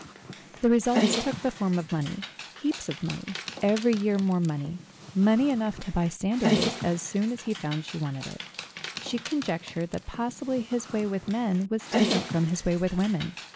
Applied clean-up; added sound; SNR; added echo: none; Dog; 6 dB; none.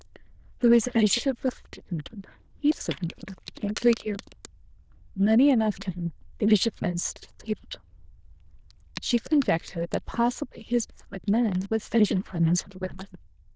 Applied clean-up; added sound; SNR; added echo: neural diffusion model UNIVERSE++.